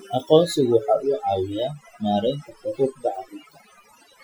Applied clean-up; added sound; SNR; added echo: classical method Wiener filter.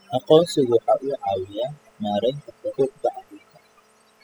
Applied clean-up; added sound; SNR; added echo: classical method spectral subtraction.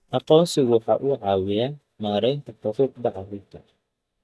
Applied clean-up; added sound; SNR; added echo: neural mask model DeepFilterNet 3.